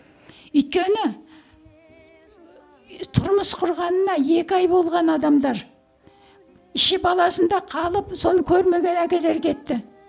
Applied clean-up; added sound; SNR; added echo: none; none; none; none.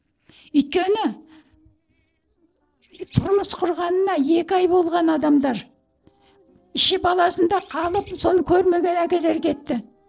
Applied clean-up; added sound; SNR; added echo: neural separator model SepFormer DNS4.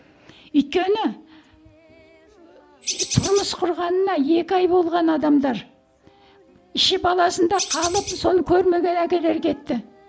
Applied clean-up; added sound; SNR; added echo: none; Bird; 6 dB; none.